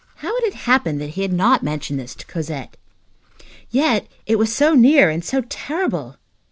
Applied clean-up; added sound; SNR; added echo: none; none; none; none.